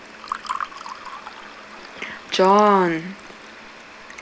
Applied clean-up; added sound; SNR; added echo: none; Fill (with liquid) / Water; 13 dB; none.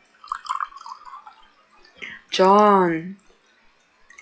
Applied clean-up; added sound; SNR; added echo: classical method log-MMSE.